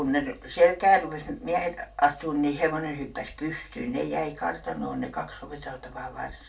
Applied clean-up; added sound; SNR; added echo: none; none; none; reverberation time 0.2 s.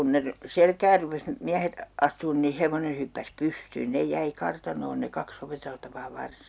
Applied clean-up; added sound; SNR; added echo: none; none; none; none.